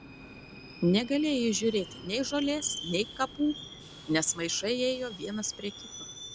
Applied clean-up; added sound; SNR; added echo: none; Subway, metro, underground; 14 dB; none.